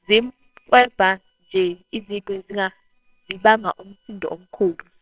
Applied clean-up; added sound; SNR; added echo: neural separator model SepFormer WHAMR!.